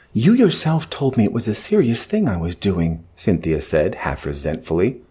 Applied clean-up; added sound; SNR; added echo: none; none; none; none.